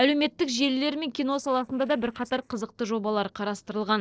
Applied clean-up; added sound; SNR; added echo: neural separator model SepFormer DNS4.